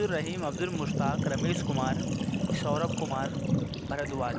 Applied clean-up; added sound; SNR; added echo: none; Sink (filling or washing); -3 dB; none.